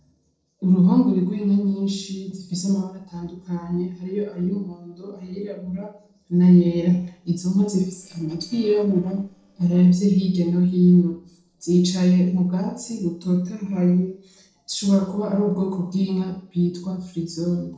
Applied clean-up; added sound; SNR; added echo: neural separator model SepFormer DNS4.